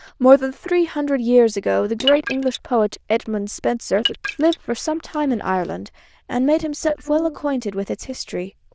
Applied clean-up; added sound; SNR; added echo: neural diffusion model UNIVERSE++.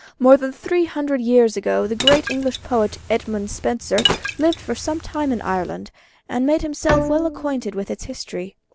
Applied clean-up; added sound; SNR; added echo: none; Bowed string instrument + Liquid; 6 dB; none.